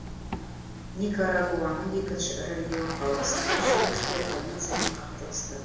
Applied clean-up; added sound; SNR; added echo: none; Zipper (clothing); 1 dB; reverberation time 1.2 s.